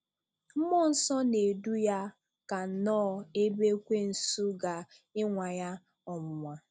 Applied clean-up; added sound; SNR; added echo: none; none; none; none.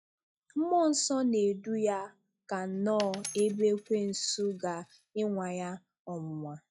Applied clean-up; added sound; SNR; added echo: classical method log-MMSE.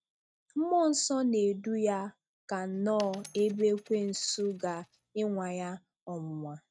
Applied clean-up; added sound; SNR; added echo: neural mask model RNNoise.